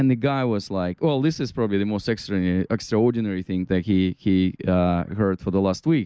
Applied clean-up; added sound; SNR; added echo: none; none; none; none.